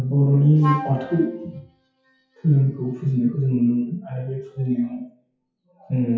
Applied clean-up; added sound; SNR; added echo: classical method WPE with log-MMSE.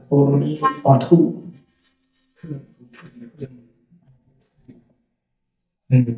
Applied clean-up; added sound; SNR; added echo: neural mask model DeepFilterNet 3.